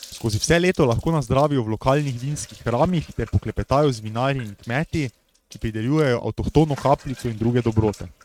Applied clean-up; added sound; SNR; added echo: neural mask model RNNoise.